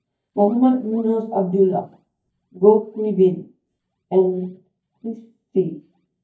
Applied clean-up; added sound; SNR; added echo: neural mask model DeepFilterNet 3.